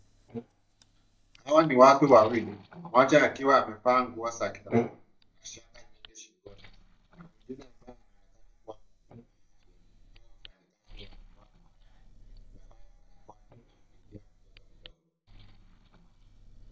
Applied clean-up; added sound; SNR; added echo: neural mask model DeepFilterNet 3.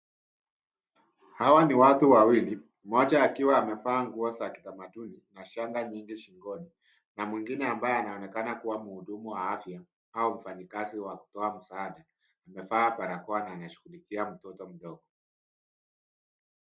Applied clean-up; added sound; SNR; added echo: none; none; none; none.